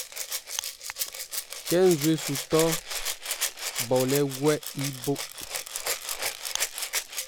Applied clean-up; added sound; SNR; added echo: none; Rattle (instrument); 4 dB; none.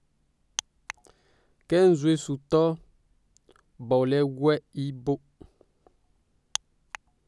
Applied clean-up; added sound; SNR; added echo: none; none; none; none.